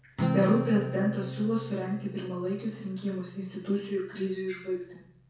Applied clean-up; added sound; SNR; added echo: none; Acoustic guitar; 6 dB; reverberation time 0.6 s.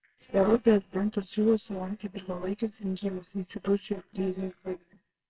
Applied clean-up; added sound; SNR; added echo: neural separator model SepFormer WHAMR!.